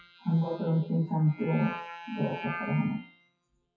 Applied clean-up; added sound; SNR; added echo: classical method WPE with log-MMSE.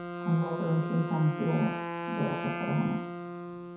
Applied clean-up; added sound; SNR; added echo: none; Wind instrument, woodwind instrument; 5 dB; reverberation time 0.6 s.